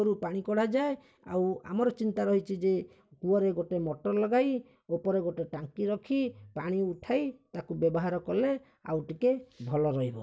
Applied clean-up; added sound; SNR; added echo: none; none; none; none.